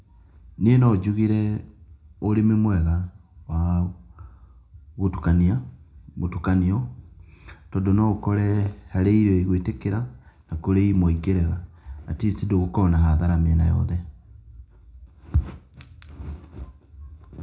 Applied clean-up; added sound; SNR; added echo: none; none; none; reverberation time 0.4 s.